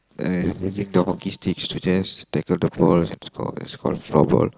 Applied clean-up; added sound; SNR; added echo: neural separator model SepFormer DNS4.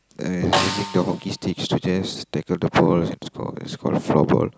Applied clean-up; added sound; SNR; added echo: none; Snare drum; 7 dB; none.